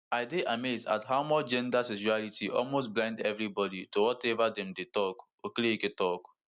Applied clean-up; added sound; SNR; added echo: none; none; none; none.